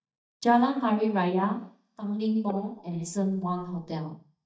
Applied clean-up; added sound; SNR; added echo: neural mask model DeepFilterNet 3.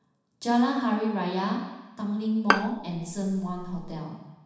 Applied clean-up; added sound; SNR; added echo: none; Bowed string instrument; 2 dB; reverberation time 1.1 s.